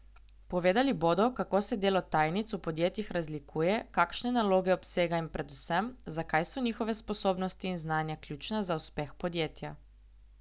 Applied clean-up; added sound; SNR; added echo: none; none; none; none.